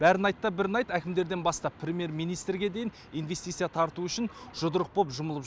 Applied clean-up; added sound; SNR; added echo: none; none; none; none.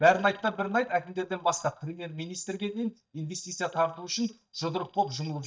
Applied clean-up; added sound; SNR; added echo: neural mask model DeepFilterNet 3.